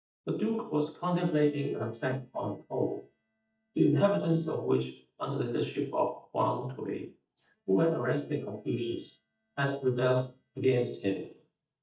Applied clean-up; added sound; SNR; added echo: neural mask model DeepFilterNet 3.